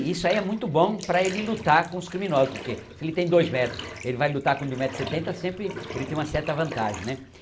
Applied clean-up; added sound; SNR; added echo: none; Bathtub (filling or washing); 13 dB; none.